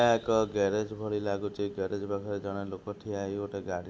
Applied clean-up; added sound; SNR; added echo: none; none; none; none.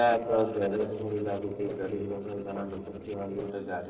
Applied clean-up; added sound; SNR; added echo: neural separator model SepFormer DNS4.